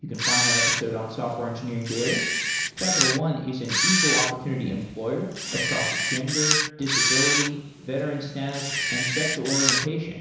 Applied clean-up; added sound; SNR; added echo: none; Camera; -3 dB; reverberation time 1.0 s.